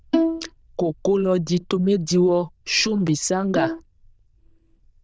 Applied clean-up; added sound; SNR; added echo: neural diffusion model UNIVERSE++.